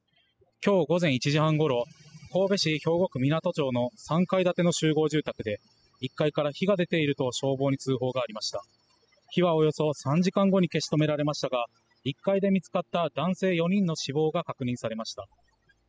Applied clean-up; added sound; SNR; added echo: classical method spectral subtraction.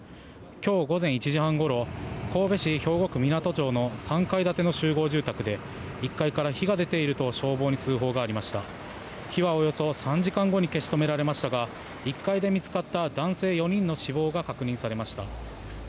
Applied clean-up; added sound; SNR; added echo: none; none; none; none.